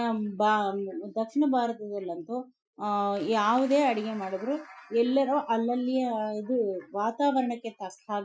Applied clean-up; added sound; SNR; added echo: classical method Wiener filter.